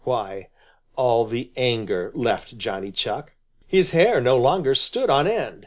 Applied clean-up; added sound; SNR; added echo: none; none; none; none.